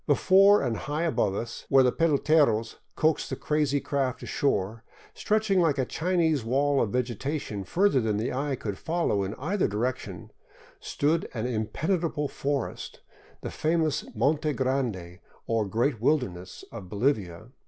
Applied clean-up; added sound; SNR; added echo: none; none; none; none.